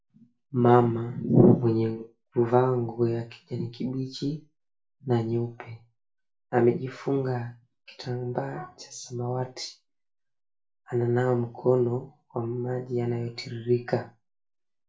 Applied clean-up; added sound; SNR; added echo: none; none; none; reverberation time 0.3 s.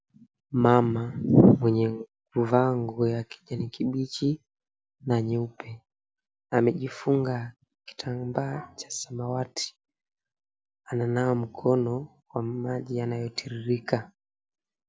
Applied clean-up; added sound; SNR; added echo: none; none; none; none.